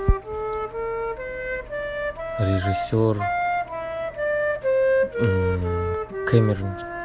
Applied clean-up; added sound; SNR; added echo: none; Wind instrument, woodwind instrument; 0 dB; none.